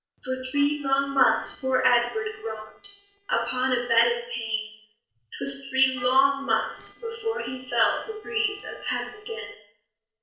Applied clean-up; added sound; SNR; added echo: neural separator model SepFormer DNS4.